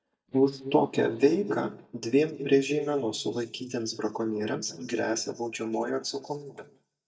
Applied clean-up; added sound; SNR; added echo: neural mask model DeepFilterNet 3.